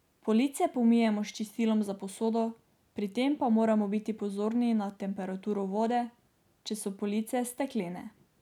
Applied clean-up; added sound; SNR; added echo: none; none; none; none.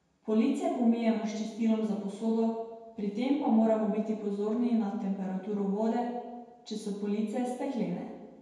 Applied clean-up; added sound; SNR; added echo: none; none; none; reverberation time 1.1 s.